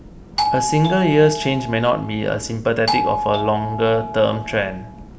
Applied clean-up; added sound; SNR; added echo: none; Doorbell; 5 dB; none.